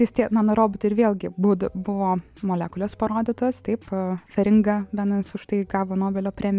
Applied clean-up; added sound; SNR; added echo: none; none; none; none.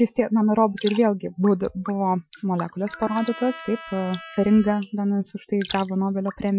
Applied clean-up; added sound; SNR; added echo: classical method Wiener filter.